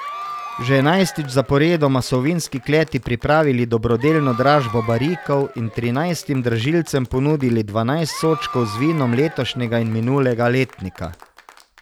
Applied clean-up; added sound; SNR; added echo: none; Applause / Crowd / Cheering; 16 dB; none.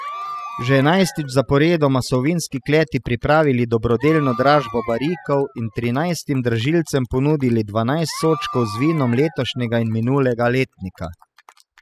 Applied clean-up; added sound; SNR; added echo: classical method spectral subtraction.